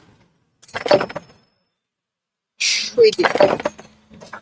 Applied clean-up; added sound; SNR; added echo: neural mask model RNNoise.